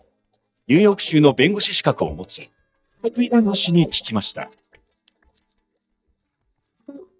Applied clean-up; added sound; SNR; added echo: neural mask model DeepFilterNet 3.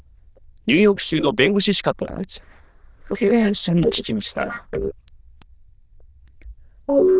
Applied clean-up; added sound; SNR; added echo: neural diffusion model UNIVERSE++.